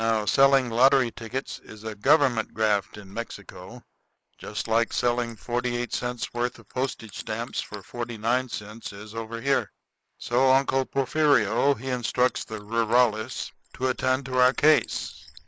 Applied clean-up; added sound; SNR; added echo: neural mask model Resemble Enhance denoiser.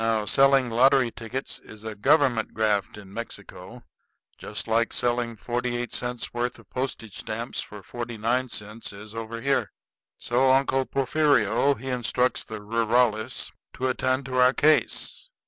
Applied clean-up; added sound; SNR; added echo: none; none; none; none.